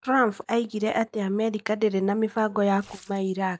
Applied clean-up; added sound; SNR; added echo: neural mask model DeepFilterNet 3.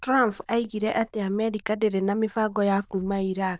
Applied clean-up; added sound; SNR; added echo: neural diffusion model UNIVERSE++.